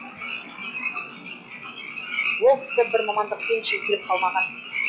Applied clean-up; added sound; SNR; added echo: classical method log-MMSE.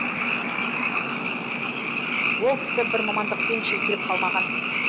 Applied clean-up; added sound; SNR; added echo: none; Frog; -4 dB; none.